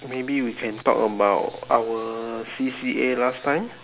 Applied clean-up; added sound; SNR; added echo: none; none; none; none.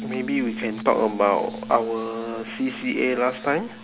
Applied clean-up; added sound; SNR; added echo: none; Piano; 12 dB; none.